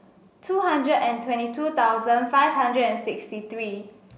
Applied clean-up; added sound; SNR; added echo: none; none; none; none.